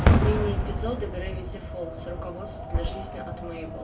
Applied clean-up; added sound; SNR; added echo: none; Fireworks; -4 dB; reverberation time 0.2 s.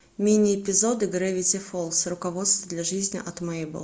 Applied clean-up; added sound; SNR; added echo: none; none; none; none.